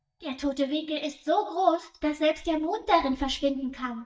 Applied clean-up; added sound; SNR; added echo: neural mask model DeepFilterNet 3.